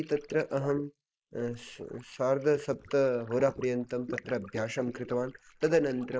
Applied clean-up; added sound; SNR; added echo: neural mask model Resemble Enhance denoiser.